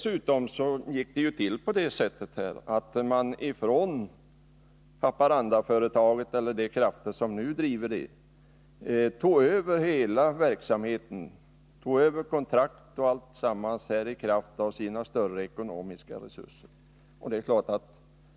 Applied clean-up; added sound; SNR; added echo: none; none; none; none.